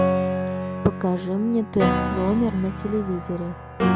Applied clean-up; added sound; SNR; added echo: none; Piano; 0 dB; none.